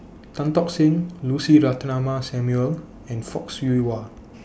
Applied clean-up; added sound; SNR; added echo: none; none; none; none.